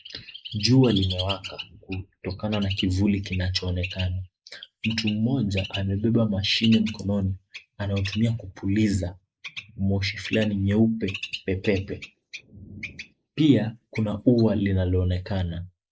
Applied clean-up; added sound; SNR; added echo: neural mask model Resemble Enhance denoiser.